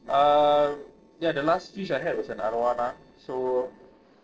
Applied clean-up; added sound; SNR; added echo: neural separator model SepFormer DNS4.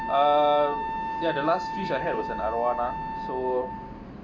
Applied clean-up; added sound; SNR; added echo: none; Wind instrument, woodwind instrument; 5 dB; none.